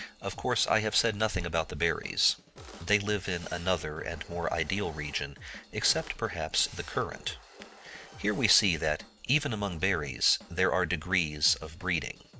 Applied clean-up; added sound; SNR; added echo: none; Drum / Drum kit + Camera; 19 dB; none.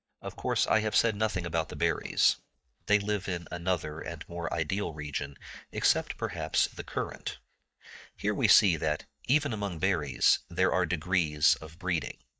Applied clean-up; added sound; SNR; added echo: neural mask model DeepFilterNet 3.